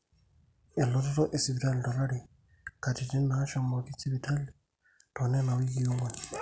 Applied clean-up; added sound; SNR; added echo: none; none; none; none.